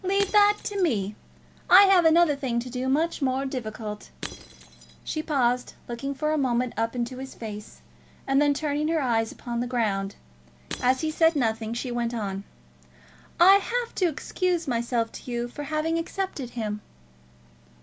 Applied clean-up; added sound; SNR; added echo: none; Shatter / Crushing; 17 dB; none.